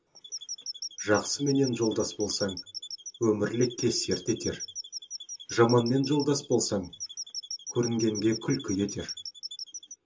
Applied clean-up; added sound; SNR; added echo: none; Squeak / Chirp, tweet; 11 dB; reverberation time 0.2 s.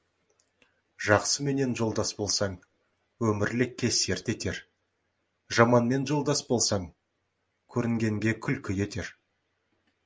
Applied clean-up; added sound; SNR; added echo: none; none; none; none.